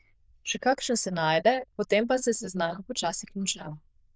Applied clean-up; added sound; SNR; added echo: neural diffusion model UNIVERSE++.